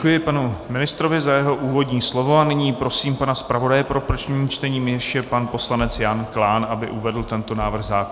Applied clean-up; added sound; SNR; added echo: none; none; none; none.